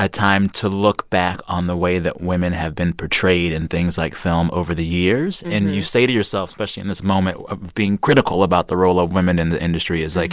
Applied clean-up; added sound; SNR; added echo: none; none; none; none.